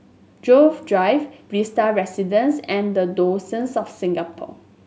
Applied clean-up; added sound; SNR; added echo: none; none; none; none.